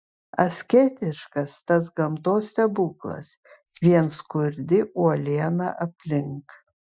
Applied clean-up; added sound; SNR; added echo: classical method Wiener filter.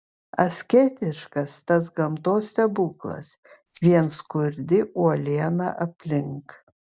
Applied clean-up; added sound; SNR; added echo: none; Rattle (instrument); 19 dB; none.